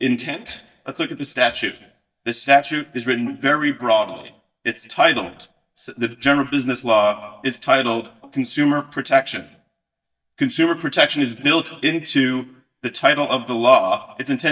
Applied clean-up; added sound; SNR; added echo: neural mask model DeepFilterNet 3.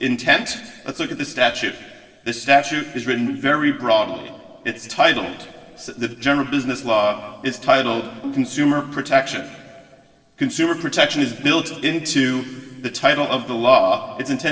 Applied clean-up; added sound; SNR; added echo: neural separator model SepFormer DNS4.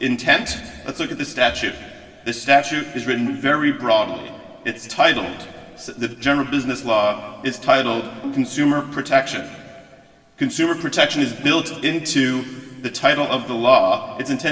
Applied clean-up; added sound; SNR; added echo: none; Bowed string instrument; 17 dB; reverberation time 2.0 s.